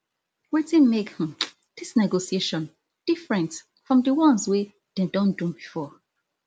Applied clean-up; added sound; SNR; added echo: none; none; none; none.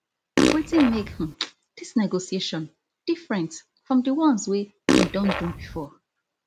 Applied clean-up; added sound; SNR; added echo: none; Fart; -2 dB; none.